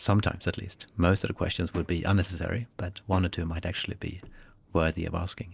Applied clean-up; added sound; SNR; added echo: neural mask model Resemble Enhance denoiser.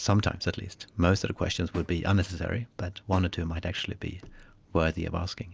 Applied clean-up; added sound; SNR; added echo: none; Snare drum; 20 dB; none.